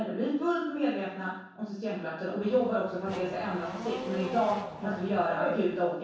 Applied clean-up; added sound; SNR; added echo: none; Race car, auto racing / Accelerating, revving, vroom; 11 dB; reverberation time 0.7 s.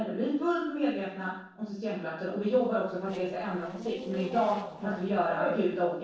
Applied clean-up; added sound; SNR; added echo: neural separator model SepFormer DNS4.